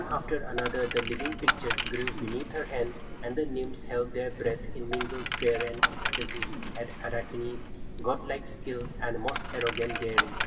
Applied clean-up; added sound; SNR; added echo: none; Coin (dropping); -1 dB; reverberation time 2.0 s.